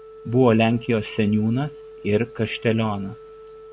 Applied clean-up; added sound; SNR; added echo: none; Organ; 19 dB; none.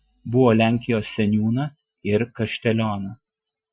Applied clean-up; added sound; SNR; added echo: classical method Wiener filter.